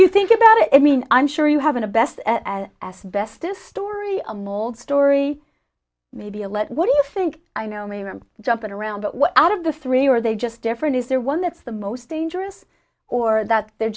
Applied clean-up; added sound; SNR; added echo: none; none; none; none.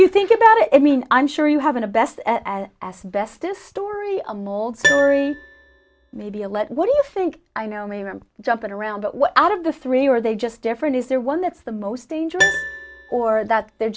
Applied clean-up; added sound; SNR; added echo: none; Piano; 11 dB; none.